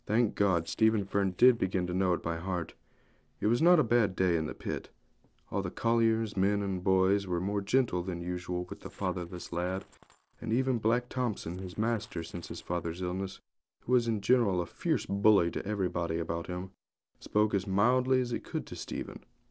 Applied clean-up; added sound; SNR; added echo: neural separator model SepFormer DNS4.